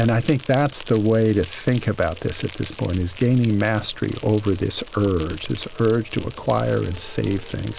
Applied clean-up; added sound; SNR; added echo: none; Insect; 16 dB; none.